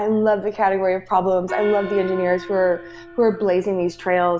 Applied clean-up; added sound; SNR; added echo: none; Gong; 17 dB; none.